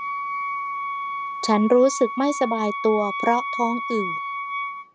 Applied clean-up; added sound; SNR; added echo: none; Wind instrument, woodwind instrument; 5 dB; none.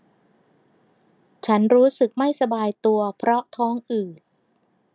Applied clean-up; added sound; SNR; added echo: none; none; none; none.